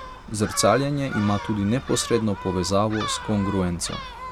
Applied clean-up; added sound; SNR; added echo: none; Gull, seagull; 11 dB; none.